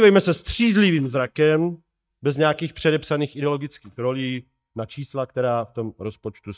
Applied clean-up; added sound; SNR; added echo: neural mask model DeepFilterNet 3.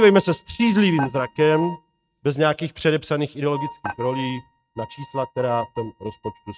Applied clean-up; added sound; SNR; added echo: neural mask model RNNoise.